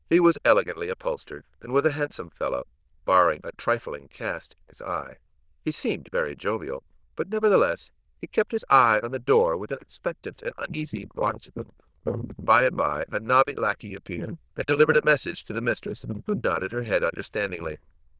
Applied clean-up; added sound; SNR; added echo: neural diffusion model UNIVERSE++.